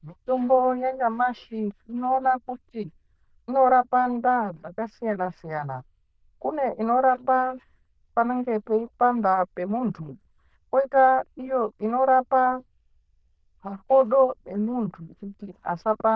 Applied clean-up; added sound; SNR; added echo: neural diffusion model UNIVERSE++.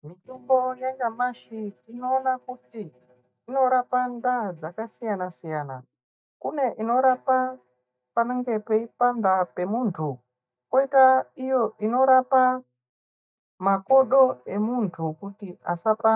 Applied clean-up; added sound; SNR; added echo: neural mask model DeepFilterNet 3.